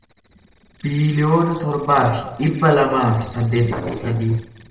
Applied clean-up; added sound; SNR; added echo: neural separator model SepFormer DNS4.